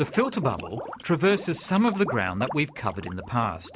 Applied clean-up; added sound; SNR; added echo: none; none; none; none.